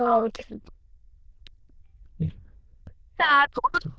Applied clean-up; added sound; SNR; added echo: neural diffusion model UNIVERSE++.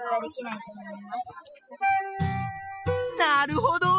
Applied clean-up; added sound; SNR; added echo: classical method spectral subtraction.